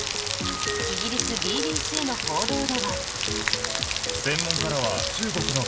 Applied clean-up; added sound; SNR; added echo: none; Rain; -1 dB; reverberation time 0.3 s.